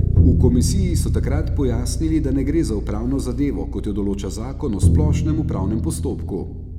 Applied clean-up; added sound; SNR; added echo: none; Bass guitar + Bowed string instrument; -3 dB; none.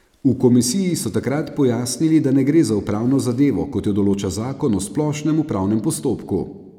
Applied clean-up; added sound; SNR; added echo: none; none; none; none.